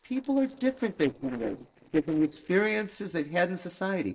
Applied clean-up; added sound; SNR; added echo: neural separator model SepFormer DNS4.